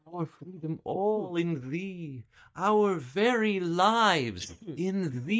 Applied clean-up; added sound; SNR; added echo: neural mask model DeepFilterNet 3.